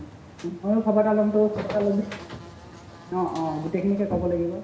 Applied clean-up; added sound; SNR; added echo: none; Buzz; 13 dB; reverberation time 0.7 s.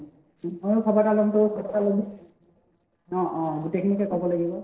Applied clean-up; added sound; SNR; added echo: neural separator model SepFormer DNS4.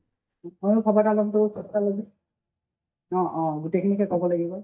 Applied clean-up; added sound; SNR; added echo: neural mask model DeepFilterNet 3.